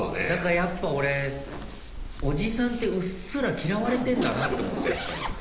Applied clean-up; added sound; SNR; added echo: none; Zipper (clothing); 5 dB; reverberation time 1.0 s.